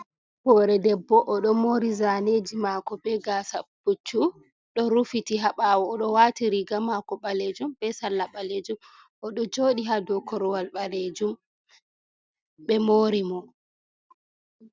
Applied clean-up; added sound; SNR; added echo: none; none; none; none.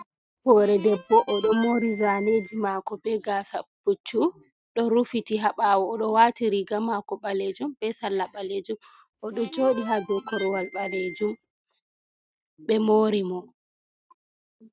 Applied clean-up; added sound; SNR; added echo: neural mask model RNNoise.